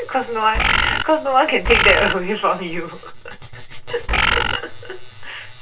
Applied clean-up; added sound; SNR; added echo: none; Bird; -4 dB; reverberation time 0.2 s.